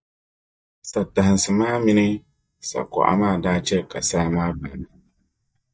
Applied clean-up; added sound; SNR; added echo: neural mask model DeepFilterNet 3.